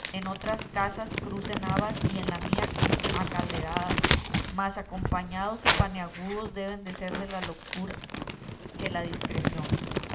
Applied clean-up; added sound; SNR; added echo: none; Crumpling, crinkling; -3 dB; reverberation time 0.5 s.